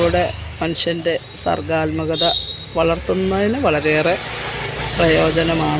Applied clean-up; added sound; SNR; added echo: none; none; none; none.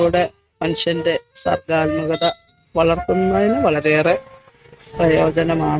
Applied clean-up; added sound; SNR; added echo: neural mask model RNNoise.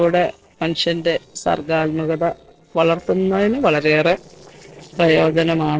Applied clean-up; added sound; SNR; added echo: neural separator model SepFormer DNS4.